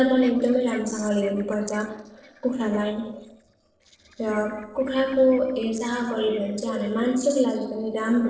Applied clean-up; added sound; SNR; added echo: neural separator model SepFormer DNS4.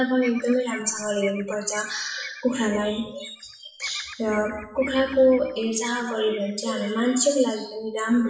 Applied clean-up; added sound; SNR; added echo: classical method WPE with log-MMSE.